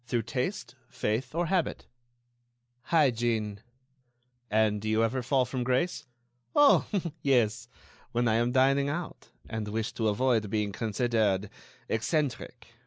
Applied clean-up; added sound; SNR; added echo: none; none; none; none.